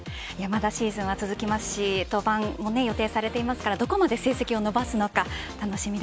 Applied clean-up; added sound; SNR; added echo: none; none; none; none.